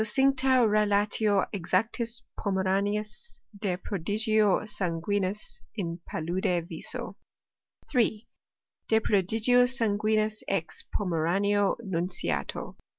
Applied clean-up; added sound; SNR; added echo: none; none; none; none.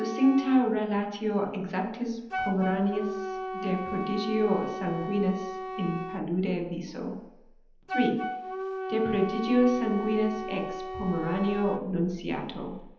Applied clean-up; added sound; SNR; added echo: none; Wind instrument, woodwind instrument; 8 dB; reverberation time 0.9 s.